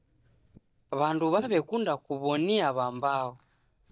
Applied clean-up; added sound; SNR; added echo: neural mask model DeepFilterNet 3.